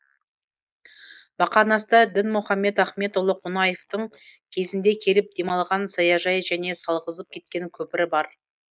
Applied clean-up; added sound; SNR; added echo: neural mask model Resemble Enhance denoiser.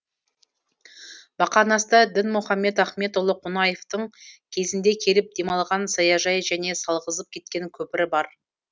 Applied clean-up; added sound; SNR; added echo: none; none; none; none.